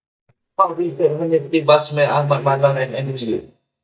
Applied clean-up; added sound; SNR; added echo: neural mask model DeepFilterNet 3.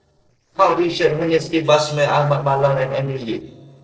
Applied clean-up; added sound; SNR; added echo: neural separator model SepFormer DNS4.